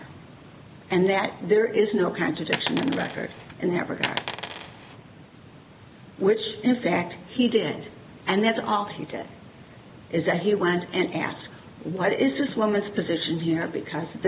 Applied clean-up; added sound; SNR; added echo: none; Coin (dropping); 3 dB; none.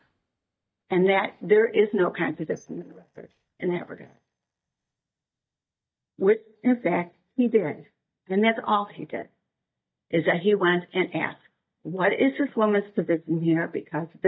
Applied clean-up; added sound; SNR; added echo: neural mask model DeepFilterNet 3.